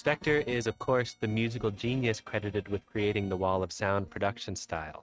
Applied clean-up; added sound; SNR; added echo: neural mask model RNNoise.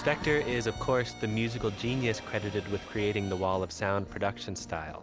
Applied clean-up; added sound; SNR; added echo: none; Bowed string instrument; 17 dB; none.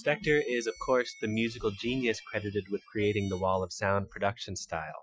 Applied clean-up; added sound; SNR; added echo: classical method Wiener filter.